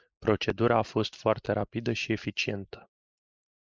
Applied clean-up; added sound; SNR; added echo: neural mask model Resemble Enhance denoiser.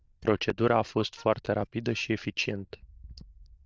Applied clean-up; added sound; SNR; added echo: neural diffusion model UNIVERSE++.